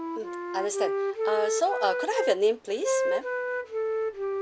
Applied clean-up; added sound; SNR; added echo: none; Wind instrument, woodwind instrument; -1 dB; none.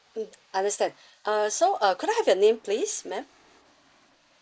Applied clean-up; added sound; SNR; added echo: neural mask model Resemble Enhance denoiser.